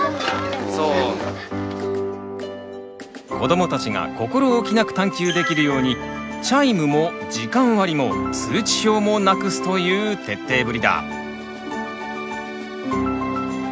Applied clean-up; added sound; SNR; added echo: none; none; none; none.